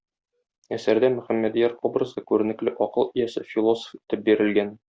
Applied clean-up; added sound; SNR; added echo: none; none; none; none.